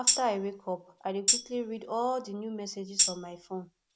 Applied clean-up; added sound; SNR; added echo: none; Tambourine; -4 dB; none.